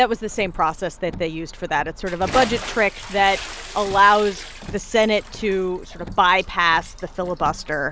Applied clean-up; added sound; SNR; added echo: none; Bathtub (filling or washing) / Splash, splatter + Car; 13 dB; none.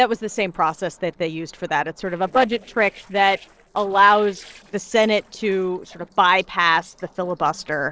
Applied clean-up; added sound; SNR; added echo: neural separator model SepFormer DNS4.